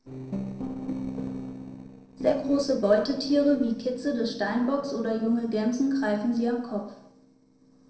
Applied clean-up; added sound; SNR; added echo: neural separator model SepFormer DNS4.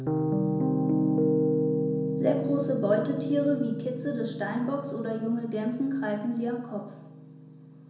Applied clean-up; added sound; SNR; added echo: none; Piano; -1 dB; reverberation time 0.7 s.